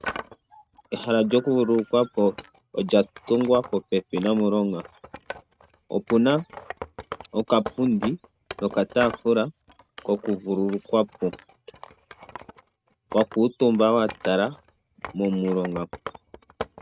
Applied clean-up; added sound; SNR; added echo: neural mask model RNNoise.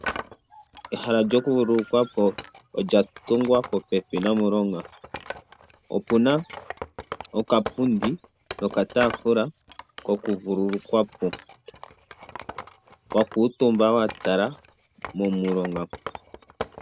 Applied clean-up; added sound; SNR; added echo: none; Wood; 14 dB; none.